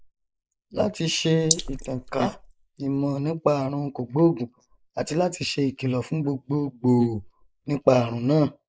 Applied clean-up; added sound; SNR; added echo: neural mask model Resemble Enhance denoiser.